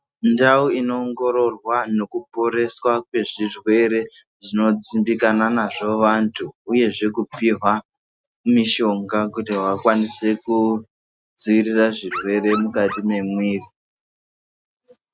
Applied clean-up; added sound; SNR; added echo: neural mask model RNNoise.